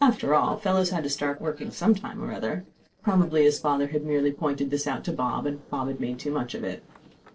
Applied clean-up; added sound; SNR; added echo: neural separator model SepFormer DNS4.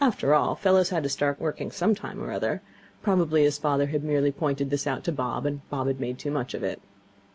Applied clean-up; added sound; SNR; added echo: none; none; none; none.